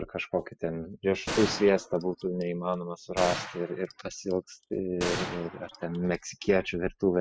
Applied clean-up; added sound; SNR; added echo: classical method spectral subtraction.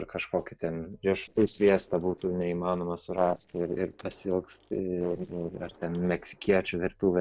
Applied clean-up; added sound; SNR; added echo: neural separator model SepFormer DNS4.